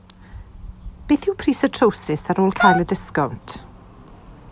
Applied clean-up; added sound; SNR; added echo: none; Wind instrument, woodwind instrument; 0 dB; none.